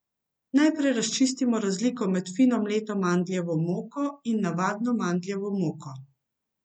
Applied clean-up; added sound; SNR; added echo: none; none; none; none.